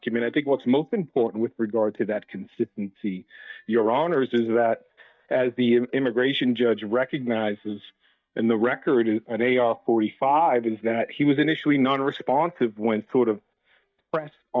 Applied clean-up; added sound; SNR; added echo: neural mask model DeepFilterNet 3.